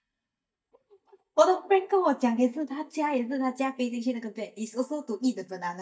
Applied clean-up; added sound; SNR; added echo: neural mask model DeepFilterNet 3.